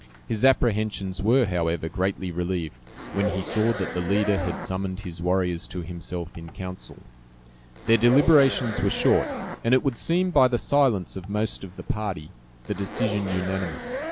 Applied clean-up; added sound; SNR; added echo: none; Zipper (clothing); 11 dB; none.